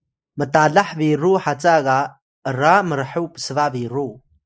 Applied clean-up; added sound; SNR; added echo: neural mask model Resemble Enhance denoiser.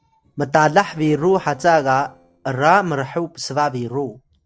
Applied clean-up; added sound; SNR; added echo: neural separator model SepFormer DNS4.